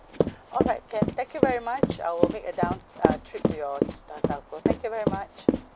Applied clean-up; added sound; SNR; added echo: none; Run; -4 dB; none.